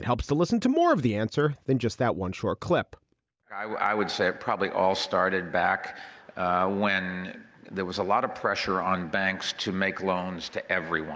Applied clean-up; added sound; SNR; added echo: none; none; none; none.